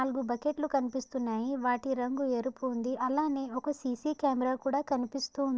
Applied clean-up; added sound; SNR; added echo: neural separator model SepFormer DNS4.